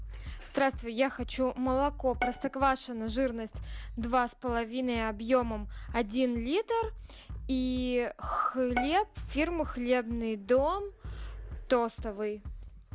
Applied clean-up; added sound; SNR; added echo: none; Bowed string instrument + Bass drum; 10 dB; none.